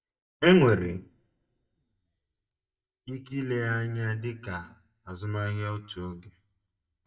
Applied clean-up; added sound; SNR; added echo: neural mask model DeepFilterNet 3.